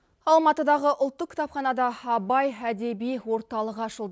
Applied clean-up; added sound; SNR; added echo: none; none; none; none.